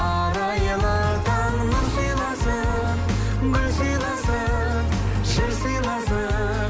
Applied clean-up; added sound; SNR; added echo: none; Engine; 14 dB; none.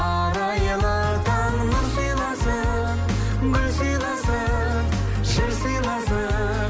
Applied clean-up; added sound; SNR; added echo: none; none; none; none.